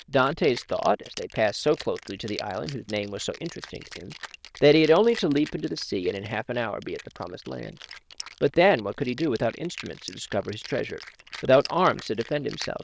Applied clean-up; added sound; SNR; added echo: neural diffusion model UNIVERSE++.